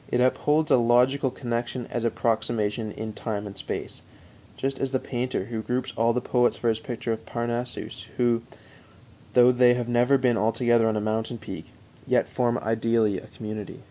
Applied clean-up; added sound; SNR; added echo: none; none; none; none.